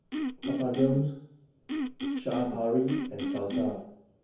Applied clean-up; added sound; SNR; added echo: none; Cough; 1 dB; reverberation time 0.7 s.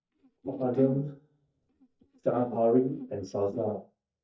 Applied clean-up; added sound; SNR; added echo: neural mask model DeepFilterNet 3.